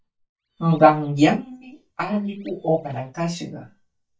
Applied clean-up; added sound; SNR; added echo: neural mask model DeepFilterNet 3.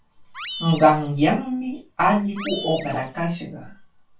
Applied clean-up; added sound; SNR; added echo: none; Animal; 14 dB; reverberation time 0.2 s.